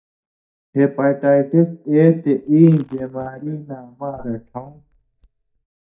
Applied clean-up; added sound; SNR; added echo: neural mask model DeepFilterNet 3.